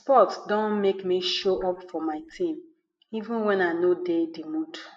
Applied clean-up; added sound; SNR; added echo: neural mask model Resemble Enhance denoiser.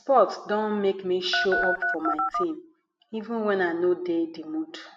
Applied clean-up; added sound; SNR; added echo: none; Telephone; 0 dB; none.